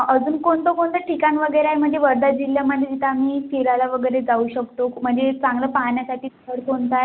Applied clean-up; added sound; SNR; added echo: none; none; none; none.